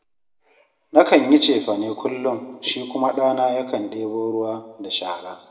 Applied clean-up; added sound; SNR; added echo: none; none; none; reverberation time 1.1 s.